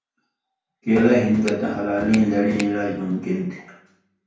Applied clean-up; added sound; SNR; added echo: none; Finger snapping; 14 dB; reverberation time 0.5 s.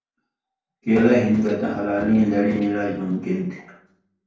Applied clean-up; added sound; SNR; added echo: neural separator model SepFormer DNS4.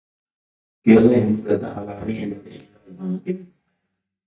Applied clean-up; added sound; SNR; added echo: neural mask model DeepFilterNet 3.